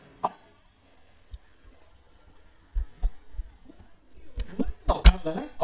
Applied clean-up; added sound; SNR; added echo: neural mask model DeepFilterNet 3.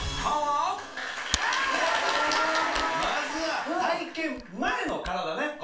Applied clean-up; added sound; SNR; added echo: none; Camera; 15 dB; reverberation time 0.3 s.